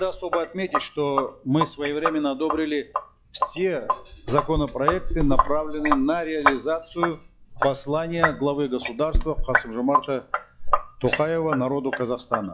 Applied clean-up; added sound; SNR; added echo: classical method log-MMSE.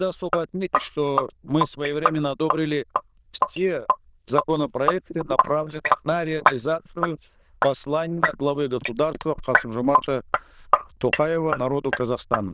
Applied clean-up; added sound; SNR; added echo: neural diffusion model UNIVERSE++.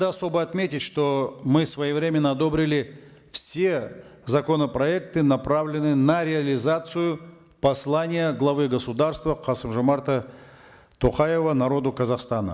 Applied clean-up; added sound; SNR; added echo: none; none; none; none.